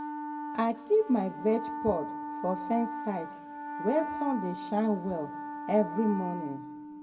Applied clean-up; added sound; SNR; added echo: none; Wind instrument, woodwind instrument; 7 dB; reverberation time 1.0 s.